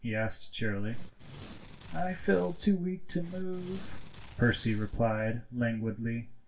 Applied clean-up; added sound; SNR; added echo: none; Tearing; 17 dB; reverberation time 0.2 s.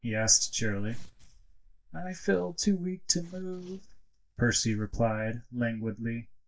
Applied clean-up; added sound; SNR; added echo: neural mask model DeepFilterNet 3.